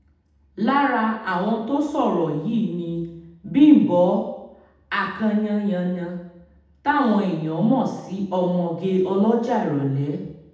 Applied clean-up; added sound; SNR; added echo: none; none; none; reverberation time 0.8 s.